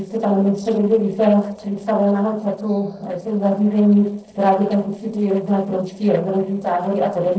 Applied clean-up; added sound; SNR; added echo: neural separator model SepFormer DNS4.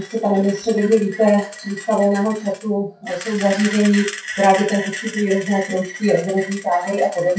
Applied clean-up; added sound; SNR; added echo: classical method WPE with log-MMSE.